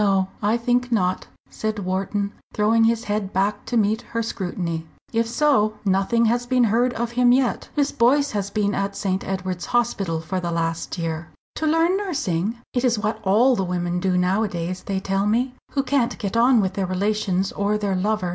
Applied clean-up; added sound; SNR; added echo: none; none; none; none.